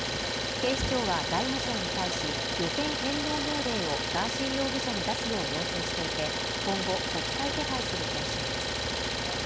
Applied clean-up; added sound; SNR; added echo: none; Idling; -3 dB; none.